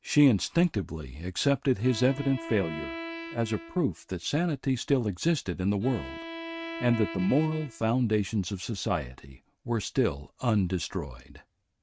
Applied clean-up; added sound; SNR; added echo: neural mask model RNNoise.